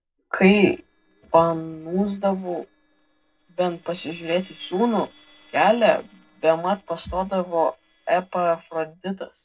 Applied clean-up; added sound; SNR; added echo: neural separator model SepFormer DNS4.